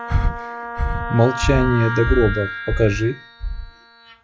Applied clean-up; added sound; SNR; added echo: classical method log-MMSE.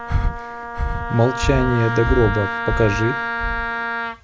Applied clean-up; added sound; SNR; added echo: none; Wind instrument, woodwind instrument + Breathing; 1 dB; none.